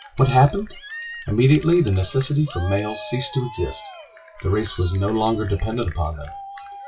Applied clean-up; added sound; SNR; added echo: classical method WPE with log-MMSE.